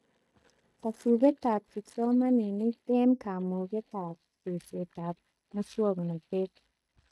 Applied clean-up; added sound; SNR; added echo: neural mask model DeepFilterNet 3.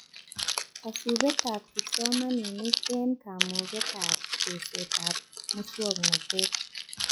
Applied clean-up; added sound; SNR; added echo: classical method log-MMSE.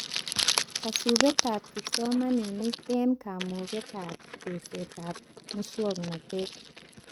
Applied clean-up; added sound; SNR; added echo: neural mask model RNNoise.